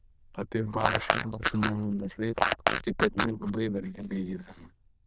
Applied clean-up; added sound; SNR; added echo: neural diffusion model UNIVERSE++.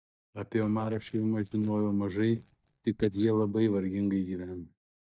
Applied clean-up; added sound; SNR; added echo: neural mask model DeepFilterNet 3.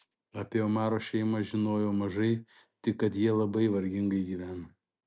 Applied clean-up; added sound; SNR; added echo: none; none; none; none.